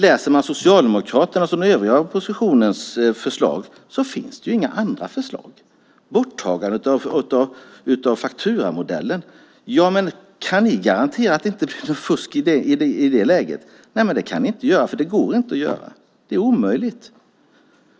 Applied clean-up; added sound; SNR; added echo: none; none; none; none.